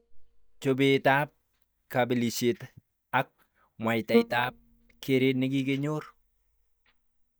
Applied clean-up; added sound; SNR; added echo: neural mask model DeepFilterNet 3.